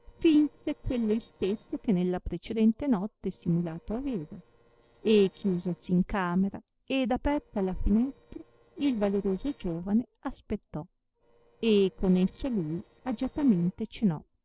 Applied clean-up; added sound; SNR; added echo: neural separator model SepFormer DNS4.